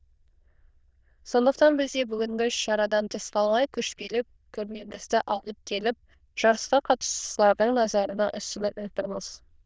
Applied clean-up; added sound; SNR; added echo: neural diffusion model UNIVERSE++.